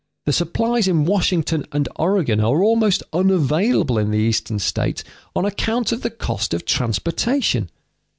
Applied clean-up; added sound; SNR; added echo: none; none; none; none.